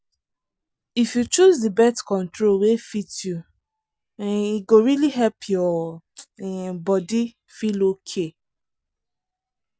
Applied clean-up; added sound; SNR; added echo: none; none; none; none.